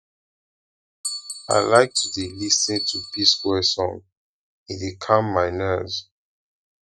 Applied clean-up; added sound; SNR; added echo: neural mask model RNNoise.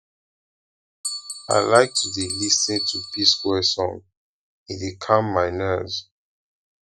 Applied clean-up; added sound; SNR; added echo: none; Bell; 6 dB; none.